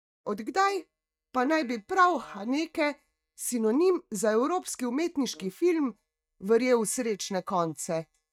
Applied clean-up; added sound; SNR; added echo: neural mask model DeepFilterNet 3.